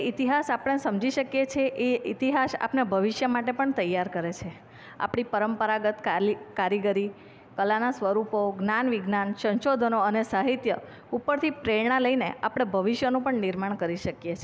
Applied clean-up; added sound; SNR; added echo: none; none; none; none.